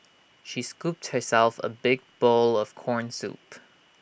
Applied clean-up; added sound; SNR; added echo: none; none; none; none.